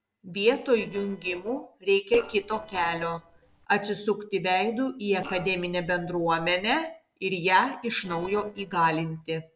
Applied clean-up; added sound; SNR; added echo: neural separator model SepFormer DNS4.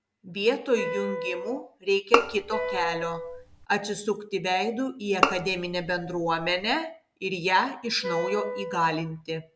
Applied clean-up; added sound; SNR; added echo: none; Bowed string instrument + Wind instrument, woodwind instrument; 3 dB; none.